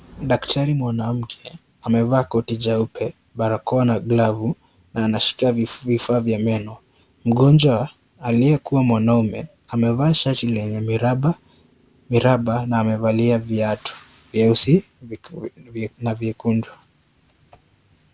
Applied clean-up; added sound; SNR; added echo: none; none; none; none.